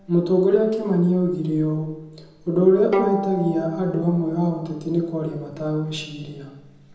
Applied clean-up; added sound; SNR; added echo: none; Bowed string instrument; 12 dB; reverberation time 0.8 s.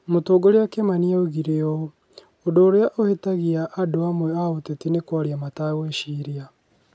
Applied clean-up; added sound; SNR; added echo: none; none; none; none.